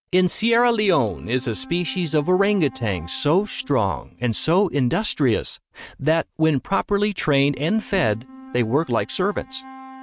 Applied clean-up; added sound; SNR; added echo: neural mask model RNNoise.